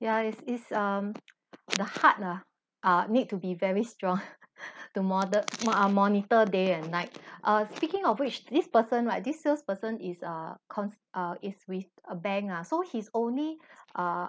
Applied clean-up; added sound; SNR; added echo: none; none; none; none.